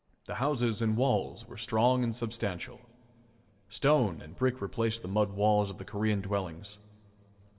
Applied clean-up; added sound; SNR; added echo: none; none; none; reverberation time 1.9 s.